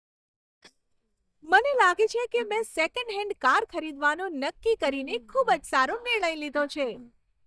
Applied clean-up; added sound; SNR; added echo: neural mask model DeepFilterNet 3.